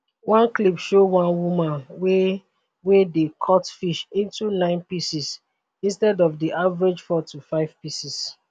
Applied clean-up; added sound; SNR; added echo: none; none; none; none.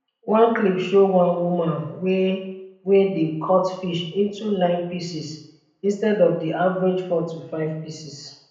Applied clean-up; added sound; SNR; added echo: none; none; none; reverberation time 0.7 s.